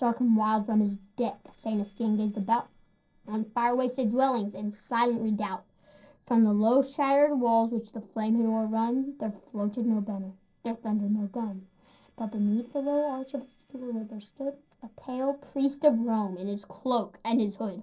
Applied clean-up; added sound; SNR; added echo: neural separator model SepFormer DNS4.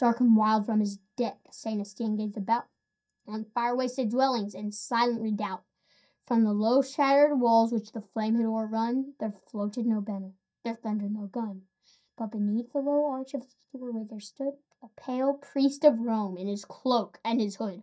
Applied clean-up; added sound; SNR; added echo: neural mask model DeepFilterNet 3.